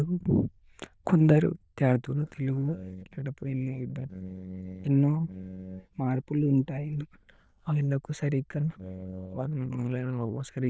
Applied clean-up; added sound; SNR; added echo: neural diffusion model UNIVERSE++.